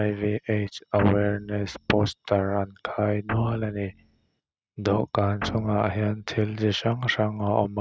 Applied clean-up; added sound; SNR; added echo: neural mask model RNNoise.